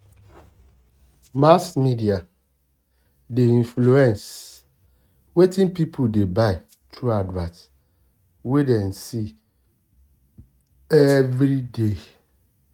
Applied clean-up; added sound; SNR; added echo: neural mask model RNNoise.